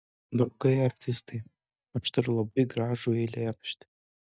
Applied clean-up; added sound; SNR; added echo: neural mask model DeepFilterNet 3.